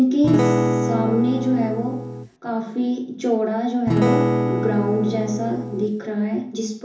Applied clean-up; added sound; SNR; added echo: none; Acoustic guitar / Strum; -1 dB; reverberation time 0.7 s.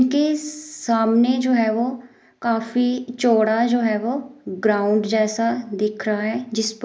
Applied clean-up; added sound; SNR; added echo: none; none; none; none.